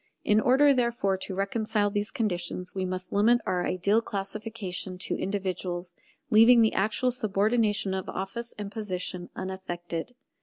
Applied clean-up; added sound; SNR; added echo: none; none; none; none.